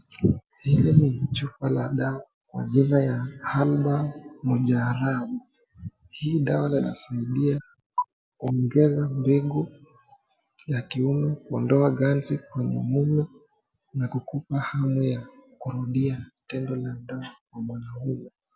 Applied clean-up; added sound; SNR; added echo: none; none; none; none.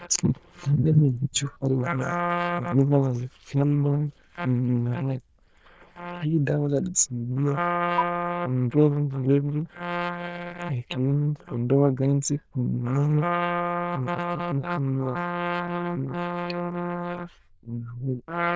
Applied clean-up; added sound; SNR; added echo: neural diffusion model UNIVERSE++.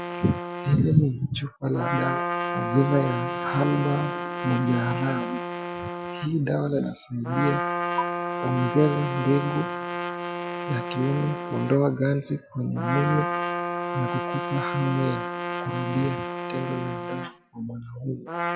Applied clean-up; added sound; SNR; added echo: none; Trumpet; 4 dB; none.